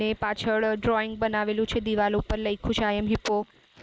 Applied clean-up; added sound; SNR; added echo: neural mask model Resemble Enhance denoiser.